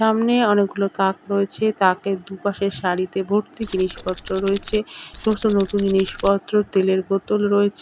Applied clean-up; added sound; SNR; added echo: none; Tools; 10 dB; none.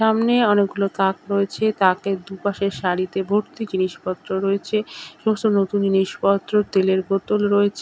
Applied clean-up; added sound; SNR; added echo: none; none; none; none.